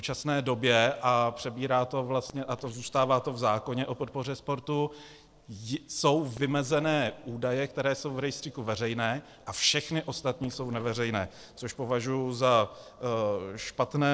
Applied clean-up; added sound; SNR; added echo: neural separator model SepFormer DNS4.